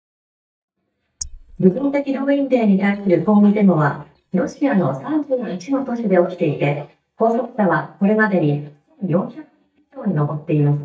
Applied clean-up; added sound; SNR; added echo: neural mask model DeepFilterNet 3.